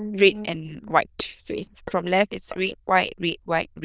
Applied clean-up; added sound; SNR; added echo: neural diffusion model UNIVERSE++.